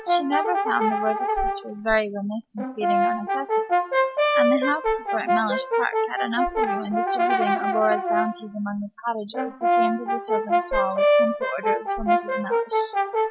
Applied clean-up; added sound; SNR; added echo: none; Brass instrument; -5 dB; none.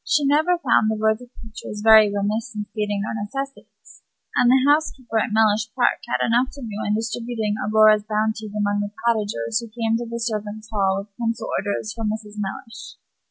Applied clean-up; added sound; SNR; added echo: none; none; none; none.